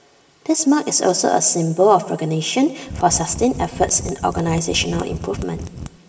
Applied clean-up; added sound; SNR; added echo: none; Mechanisms; 11 dB; reverberation time 2.3 s.